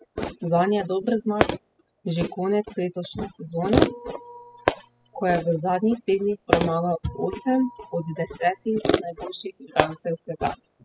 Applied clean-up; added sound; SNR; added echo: classical method spectral subtraction.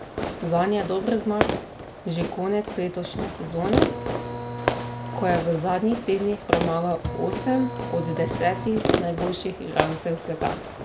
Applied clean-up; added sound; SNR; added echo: none; Fireworks + Printer; 2 dB; none.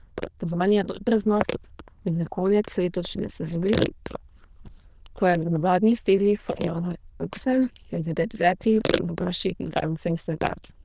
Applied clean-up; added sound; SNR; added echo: neural diffusion model UNIVERSE++.